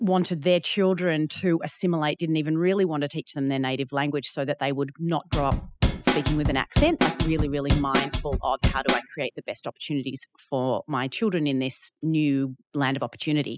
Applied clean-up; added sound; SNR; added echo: classical method spectral subtraction.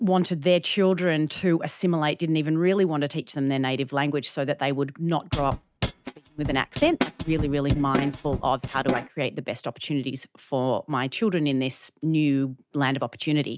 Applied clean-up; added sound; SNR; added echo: neural mask model RNNoise.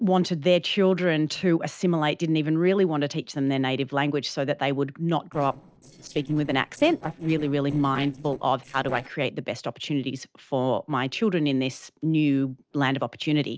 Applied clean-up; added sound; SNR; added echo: neural separator model SepFormer DNS4.